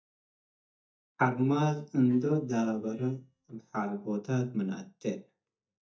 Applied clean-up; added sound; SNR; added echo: neural mask model DeepFilterNet 3.